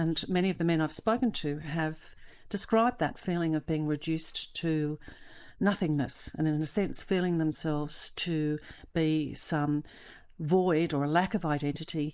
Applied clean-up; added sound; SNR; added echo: neural mask model Resemble Enhance denoiser.